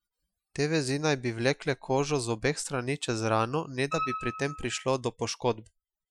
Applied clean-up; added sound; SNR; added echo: classical method Wiener filter.